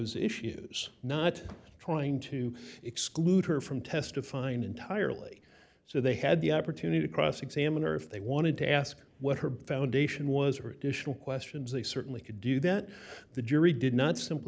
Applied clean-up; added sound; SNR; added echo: none; none; none; none.